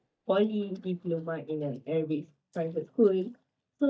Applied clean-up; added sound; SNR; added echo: neural mask model DeepFilterNet 3.